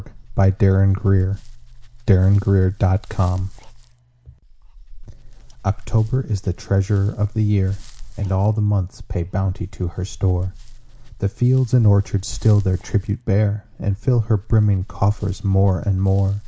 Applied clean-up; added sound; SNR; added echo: none; Dog; 17 dB; none.